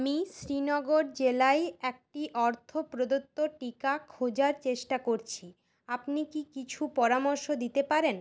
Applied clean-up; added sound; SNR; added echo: none; none; none; none.